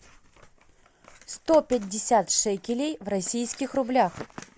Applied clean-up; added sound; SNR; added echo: none; none; none; none.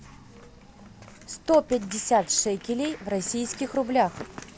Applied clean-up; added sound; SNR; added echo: none; Applause; 20 dB; none.